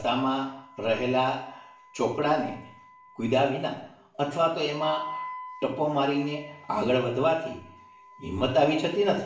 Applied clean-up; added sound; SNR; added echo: none; Wind instrument, woodwind instrument; 17 dB; reverberation time 0.5 s.